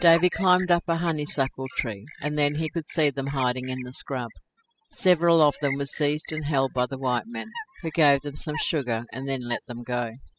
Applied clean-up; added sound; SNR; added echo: classical method spectral subtraction.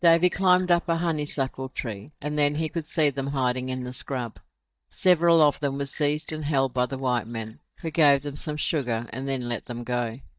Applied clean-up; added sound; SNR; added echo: neural mask model DeepFilterNet 3.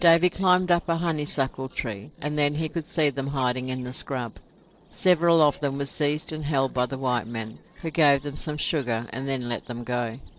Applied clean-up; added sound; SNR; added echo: neural separator model SepFormer DNS4.